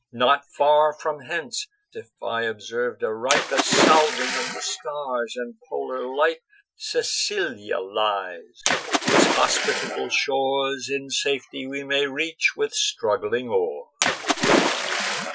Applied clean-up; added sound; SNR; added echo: classical method Wiener filter.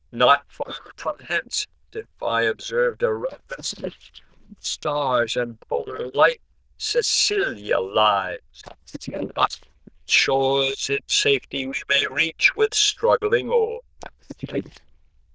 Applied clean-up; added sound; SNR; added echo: neural diffusion model UNIVERSE++.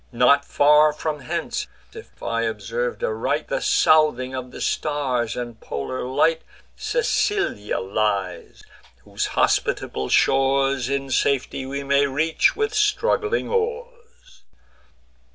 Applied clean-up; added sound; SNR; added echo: none; none; none; none.